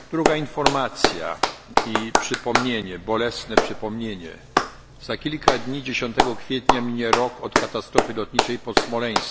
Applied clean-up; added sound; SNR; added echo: none; Clapping; -3 dB; none.